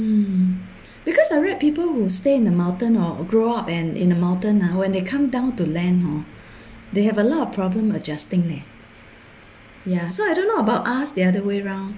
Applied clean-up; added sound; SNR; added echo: none; none; none; none.